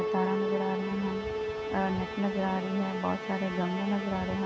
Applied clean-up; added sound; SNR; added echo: none; Chink, clink + Musical instrument; 4 dB; none.